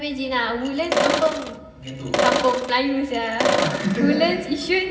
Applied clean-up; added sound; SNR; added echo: none; Sink (filling or washing); 1 dB; reverberation time 0.4 s.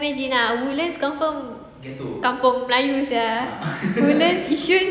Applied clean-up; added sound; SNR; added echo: none; none; none; none.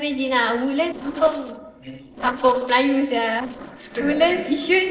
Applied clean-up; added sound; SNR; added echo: neural separator model SepFormer DNS4.